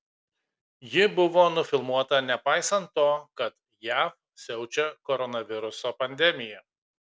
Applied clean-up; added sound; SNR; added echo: none; none; none; none.